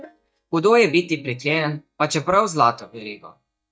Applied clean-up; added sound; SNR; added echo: neural mask model DeepFilterNet 3.